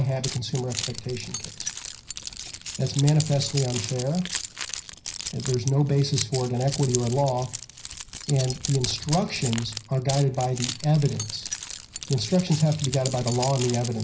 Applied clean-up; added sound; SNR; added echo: none; Keys jangling; 9 dB; reverberation time 0.4 s.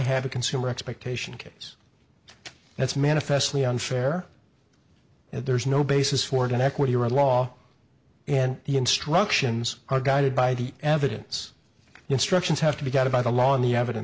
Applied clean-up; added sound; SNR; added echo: none; none; none; none.